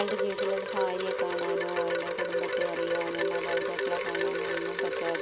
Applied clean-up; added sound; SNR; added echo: none; Wind chime; -5 dB; none.